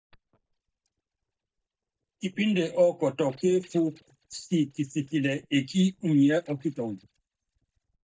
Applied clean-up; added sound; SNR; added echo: neural mask model DeepFilterNet 3.